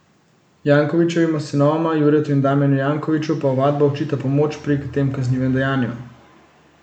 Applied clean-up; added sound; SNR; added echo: none; none; none; none.